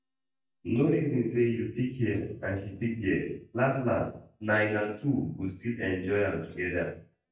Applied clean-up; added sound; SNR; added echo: neural mask model DeepFilterNet 3.